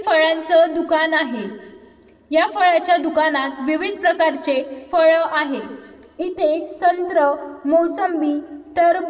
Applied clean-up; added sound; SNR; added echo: none; none; none; reverberation time 2.5 s.